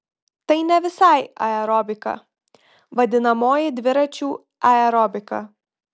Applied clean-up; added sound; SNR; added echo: none; none; none; none.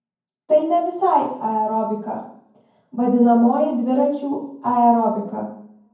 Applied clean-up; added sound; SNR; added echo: none; none; none; reverberation time 0.9 s.